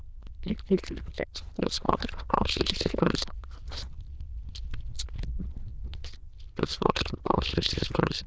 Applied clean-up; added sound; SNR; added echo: neural diffusion model UNIVERSE++.